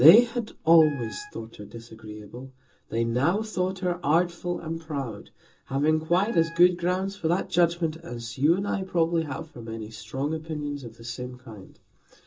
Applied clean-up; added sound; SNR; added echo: none; Wind instrument, woodwind instrument; 19 dB; reverberation time 0.2 s.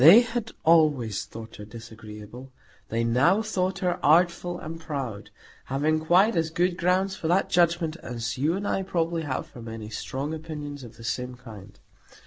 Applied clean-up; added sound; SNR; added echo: none; none; none; none.